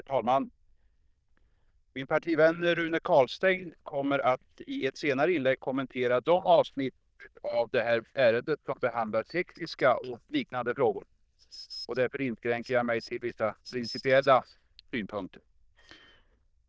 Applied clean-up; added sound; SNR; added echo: neural diffusion model UNIVERSE++.